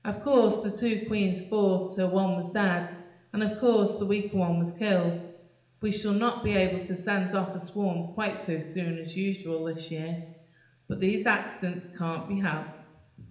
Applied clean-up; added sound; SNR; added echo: none; none; none; reverberation time 0.8 s.